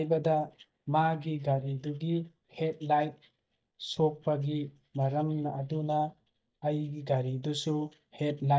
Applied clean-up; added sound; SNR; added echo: neural mask model DeepFilterNet 3.